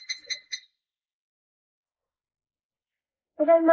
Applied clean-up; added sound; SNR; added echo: neural mask model Resemble Enhance denoiser.